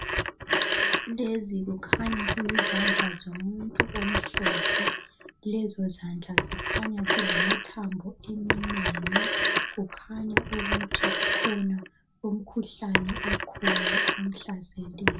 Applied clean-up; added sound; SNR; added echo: none; Telephone; -5 dB; reverberation time 0.1 s.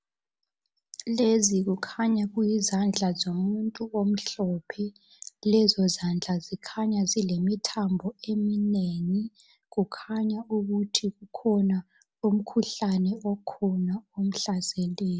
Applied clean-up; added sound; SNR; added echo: none; none; none; none.